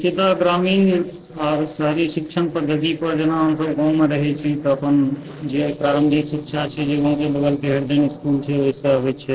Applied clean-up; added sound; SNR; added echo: neural separator model SepFormer DNS4.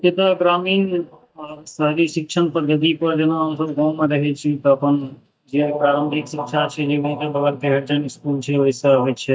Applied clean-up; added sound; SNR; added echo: neural mask model DeepFilterNet 3.